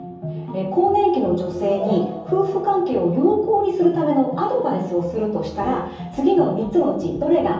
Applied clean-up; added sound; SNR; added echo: none; none; none; reverberation time 0.7 s.